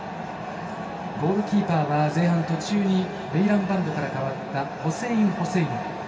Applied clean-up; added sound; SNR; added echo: none; none; none; reverberation time 2.8 s.